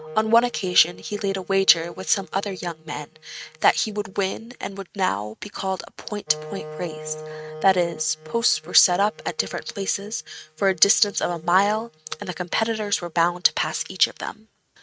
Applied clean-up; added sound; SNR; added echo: neural mask model RNNoise.